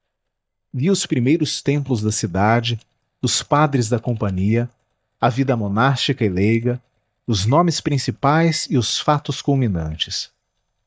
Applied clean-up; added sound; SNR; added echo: neural mask model DeepFilterNet 3.